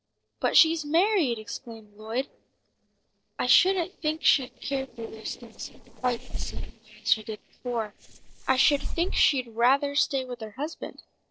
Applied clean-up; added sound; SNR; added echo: neural separator model SepFormer DNS4.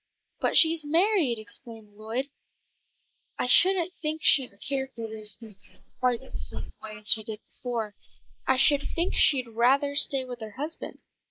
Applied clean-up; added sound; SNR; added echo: neural mask model Resemble Enhance denoiser.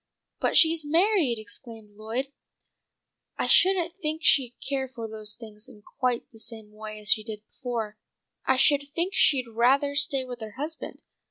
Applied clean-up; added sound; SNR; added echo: none; none; none; none.